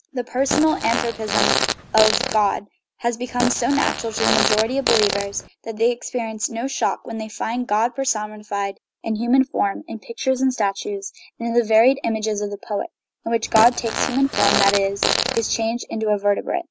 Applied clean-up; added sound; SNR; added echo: none; Fart; 1 dB; none.